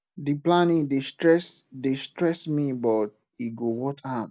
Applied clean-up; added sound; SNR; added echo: none; none; none; none.